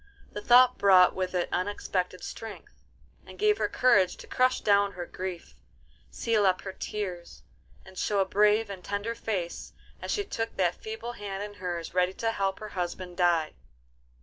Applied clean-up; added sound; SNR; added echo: none; none; none; none.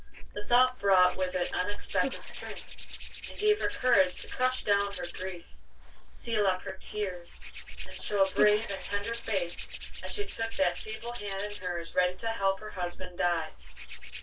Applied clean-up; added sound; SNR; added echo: neural separator model SepFormer DNS4.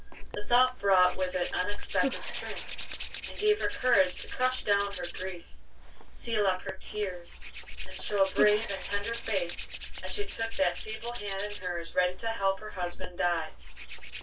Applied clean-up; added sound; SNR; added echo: none; Hands; 11 dB; reverberation time 0.2 s.